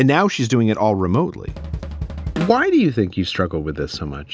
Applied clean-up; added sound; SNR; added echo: none; Drum kit; 11 dB; none.